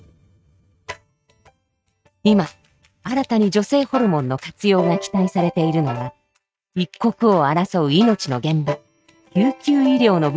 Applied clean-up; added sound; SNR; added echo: neural mask model RNNoise.